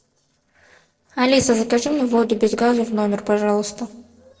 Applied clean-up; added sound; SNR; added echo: neural separator model SepFormer DNS4.